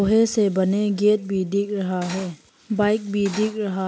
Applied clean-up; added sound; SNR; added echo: none; Cutlery, silverware; 14 dB; none.